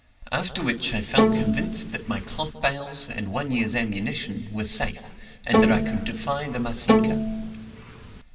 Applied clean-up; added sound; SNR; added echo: none; Bowed string instrument; -3 dB; reverberation time 2.5 s.